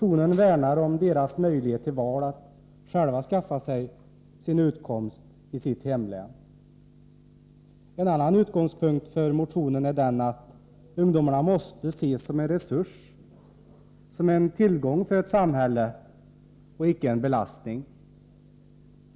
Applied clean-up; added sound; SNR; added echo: none; none; none; none.